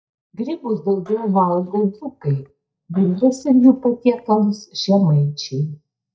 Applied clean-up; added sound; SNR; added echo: neural mask model DeepFilterNet 3.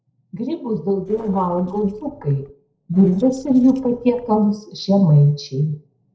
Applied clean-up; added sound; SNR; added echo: neural separator model SepFormer DNS4.